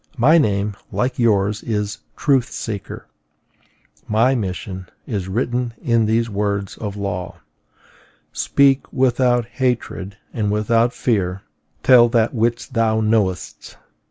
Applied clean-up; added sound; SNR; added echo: none; none; none; none.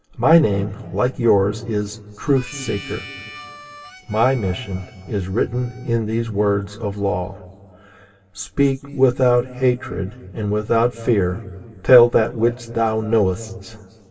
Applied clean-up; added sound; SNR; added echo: none; Harmonica; 18 dB; reverberation time 2.3 s.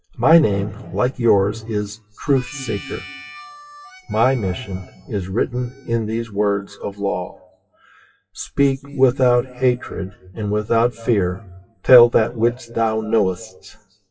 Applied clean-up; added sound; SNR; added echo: classical method WPE with log-MMSE.